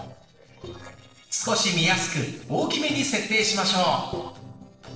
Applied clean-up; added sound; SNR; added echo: neural separator model SepFormer DNS4.